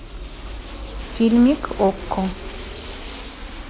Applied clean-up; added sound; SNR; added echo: none; Aircraft; 15 dB; none.